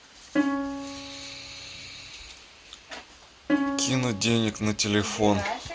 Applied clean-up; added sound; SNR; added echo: none; Plucked string instrument; 2 dB; none.